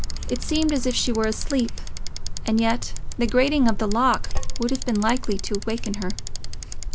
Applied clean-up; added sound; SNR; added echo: none; Bicycle; 0 dB; none.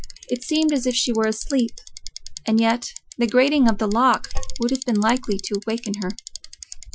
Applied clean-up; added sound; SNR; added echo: classical method Wiener filter.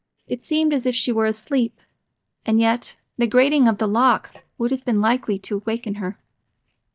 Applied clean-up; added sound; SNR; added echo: neural mask model DeepFilterNet 3.